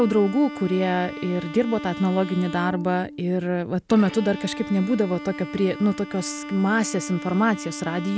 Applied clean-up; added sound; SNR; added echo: none; Bowed string instrument; 12 dB; none.